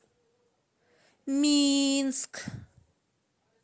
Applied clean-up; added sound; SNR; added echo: none; none; none; none.